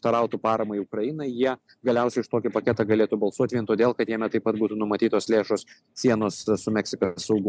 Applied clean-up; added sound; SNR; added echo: none; none; none; none.